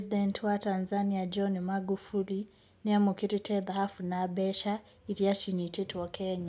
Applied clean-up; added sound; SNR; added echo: none; none; none; none.